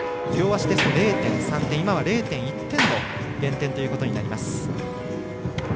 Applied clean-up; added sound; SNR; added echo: none; Sliding door; 9 dB; none.